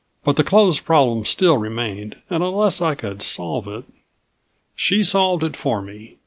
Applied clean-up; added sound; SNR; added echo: none; none; none; none.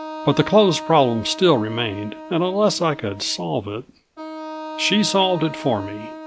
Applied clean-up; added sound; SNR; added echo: none; Wind instrument, woodwind instrument; 13 dB; none.